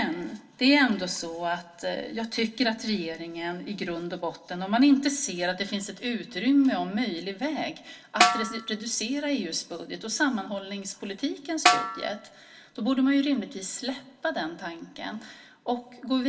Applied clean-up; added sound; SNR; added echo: none; Snare drum; -2 dB; reverberation time 0.2 s.